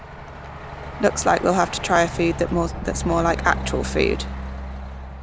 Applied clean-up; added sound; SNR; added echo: none; Truck; 7 dB; none.